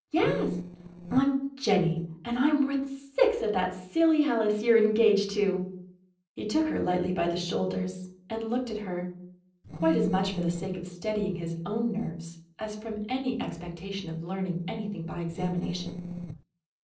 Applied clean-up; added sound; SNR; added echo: neural separator model SepFormer DNS4.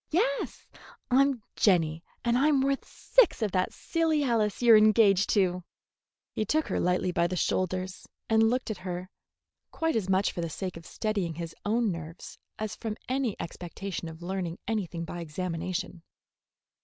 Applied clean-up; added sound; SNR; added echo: none; none; none; none.